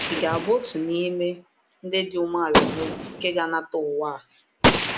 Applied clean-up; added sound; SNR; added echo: none; Gunshot, gunfire; 0 dB; none.